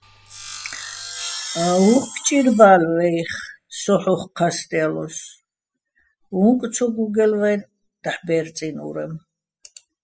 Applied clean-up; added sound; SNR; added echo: classical method spectral subtraction.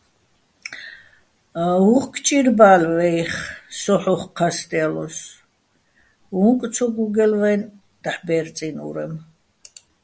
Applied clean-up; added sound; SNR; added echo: none; none; none; none.